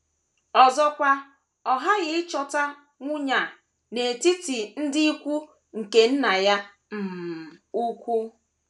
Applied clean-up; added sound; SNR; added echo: none; none; none; none.